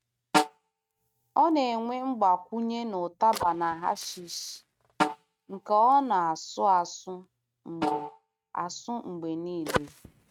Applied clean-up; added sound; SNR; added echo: neural mask model RNNoise.